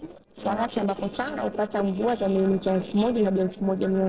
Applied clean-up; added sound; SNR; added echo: neural separator model SepFormer DNS4.